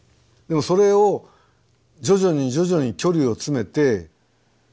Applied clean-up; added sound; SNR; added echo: none; none; none; none.